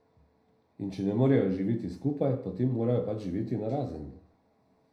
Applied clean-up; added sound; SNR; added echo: none; none; none; reverberation time 0.5 s.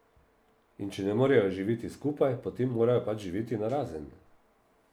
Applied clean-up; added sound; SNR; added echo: none; none; none; none.